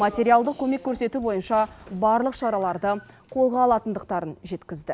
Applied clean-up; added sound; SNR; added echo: none; none; none; none.